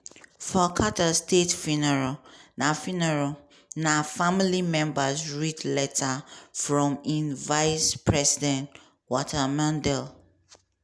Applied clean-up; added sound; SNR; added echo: none; none; none; none.